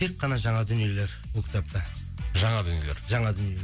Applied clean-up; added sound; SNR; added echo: none; none; none; none.